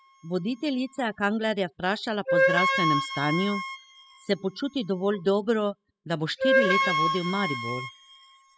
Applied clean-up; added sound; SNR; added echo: classical method spectral subtraction.